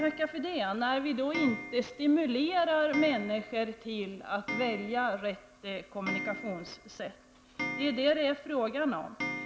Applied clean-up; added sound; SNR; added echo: none; Clock; 10 dB; none.